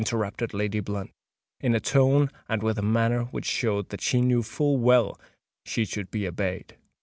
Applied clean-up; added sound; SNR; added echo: none; none; none; none.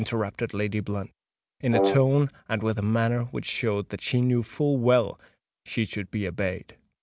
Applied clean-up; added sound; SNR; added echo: none; Brass instrument; 2 dB; none.